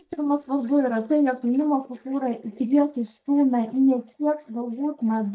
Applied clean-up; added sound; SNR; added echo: neural mask model DeepFilterNet 3.